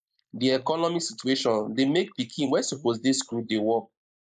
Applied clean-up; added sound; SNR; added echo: neural mask model Resemble Enhance denoiser.